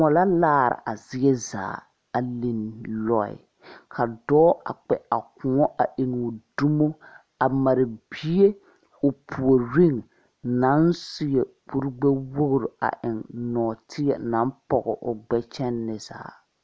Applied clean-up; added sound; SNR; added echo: none; none; none; none.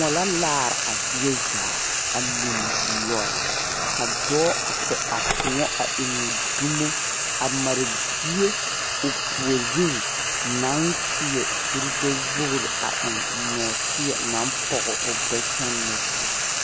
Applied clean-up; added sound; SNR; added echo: none; Frying (food); -4 dB; none.